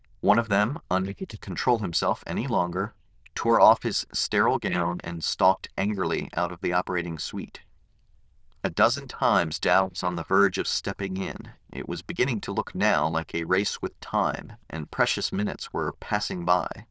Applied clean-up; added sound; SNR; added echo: neural diffusion model UNIVERSE++.